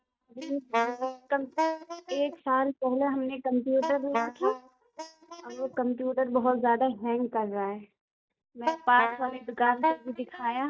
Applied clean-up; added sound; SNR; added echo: neural mask model DeepFilterNet 3.